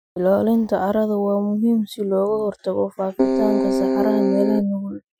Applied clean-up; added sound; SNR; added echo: classical method Wiener filter.